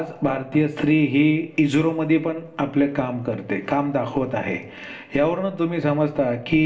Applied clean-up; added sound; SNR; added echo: none; none; none; reverberation time 0.6 s.